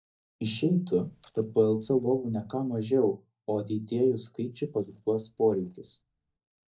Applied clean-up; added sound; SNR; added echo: neural mask model DeepFilterNet 3.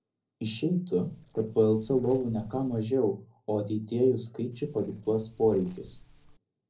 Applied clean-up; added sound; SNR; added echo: neural separator model SepFormer DNS4.